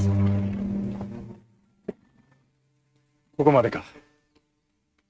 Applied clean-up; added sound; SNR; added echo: neural mask model RNNoise.